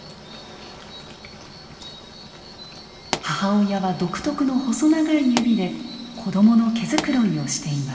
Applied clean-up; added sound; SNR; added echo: none; Explosion; 11 dB; reverberation time 2.2 s.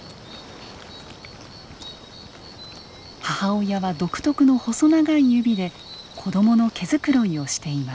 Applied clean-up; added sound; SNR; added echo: none; none; none; none.